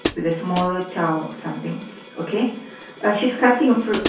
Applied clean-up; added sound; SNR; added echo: none; Hi-hat; 11 dB; reverberation time 0.6 s.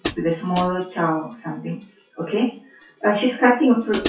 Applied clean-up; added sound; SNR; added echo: classical method WPE with log-MMSE.